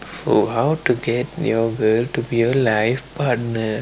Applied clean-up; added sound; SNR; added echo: none; none; none; none.